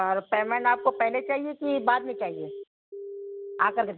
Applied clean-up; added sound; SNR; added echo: none; Telephone; 11 dB; none.